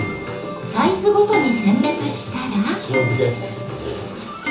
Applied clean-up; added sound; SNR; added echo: none; Clock; 11 dB; reverberation time 0.8 s.